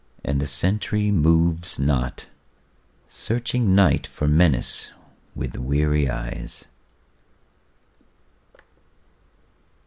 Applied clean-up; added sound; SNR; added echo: none; none; none; none.